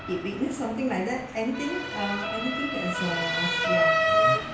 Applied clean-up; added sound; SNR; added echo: none; Motor vehicle (road) / Siren; -3 dB; reverberation time 0.5 s.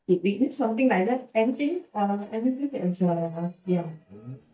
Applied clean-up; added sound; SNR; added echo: neural mask model DeepFilterNet 3.